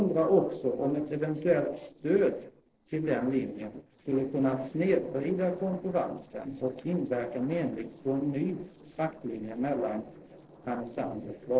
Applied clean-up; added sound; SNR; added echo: neural separator model SepFormer DNS4.